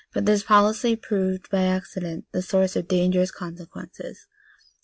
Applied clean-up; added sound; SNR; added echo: none; none; none; none.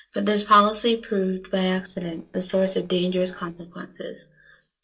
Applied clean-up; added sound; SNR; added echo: neural separator model SepFormer DNS4.